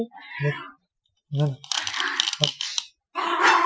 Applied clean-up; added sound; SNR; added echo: classical method Wiener filter.